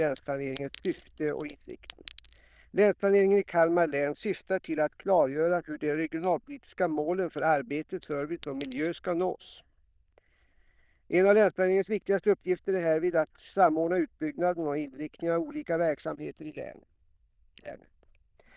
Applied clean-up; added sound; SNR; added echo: neural diffusion model UNIVERSE++.